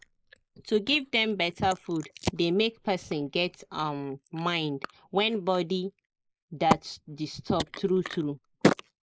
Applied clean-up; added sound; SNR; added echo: neural mask model Resemble Enhance denoiser.